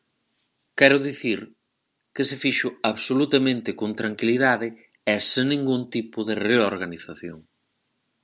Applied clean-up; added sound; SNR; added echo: none; none; none; none.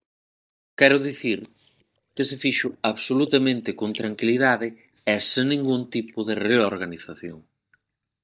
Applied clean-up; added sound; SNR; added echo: neural mask model DeepFilterNet 3.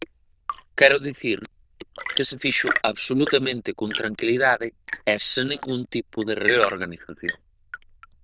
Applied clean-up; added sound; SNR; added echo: neural diffusion model UNIVERSE++.